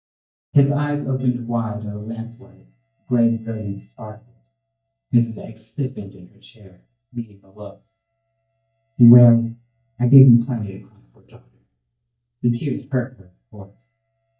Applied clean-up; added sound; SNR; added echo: neural mask model DeepFilterNet 3.